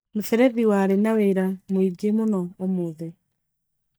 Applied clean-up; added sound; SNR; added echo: neural mask model DeepFilterNet 3.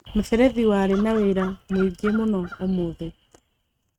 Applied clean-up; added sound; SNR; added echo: neural mask model RNNoise.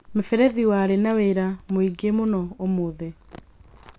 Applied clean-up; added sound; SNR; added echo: none; none; none; none.